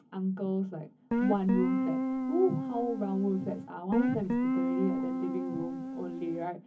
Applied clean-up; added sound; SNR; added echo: none; Guitar; -1 dB; reverberation time 0.3 s.